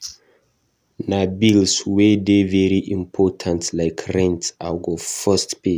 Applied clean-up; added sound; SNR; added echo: none; none; none; none.